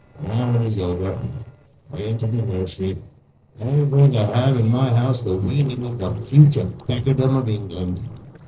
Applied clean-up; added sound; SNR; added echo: neural separator model SepFormer DNS4.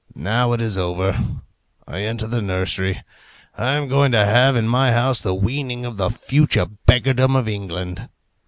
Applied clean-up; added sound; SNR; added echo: none; none; none; none.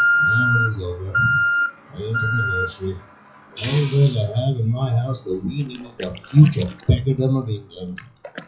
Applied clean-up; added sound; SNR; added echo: classical method WPE with log-MMSE.